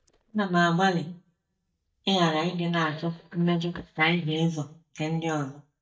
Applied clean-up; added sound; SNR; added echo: neural mask model DeepFilterNet 3.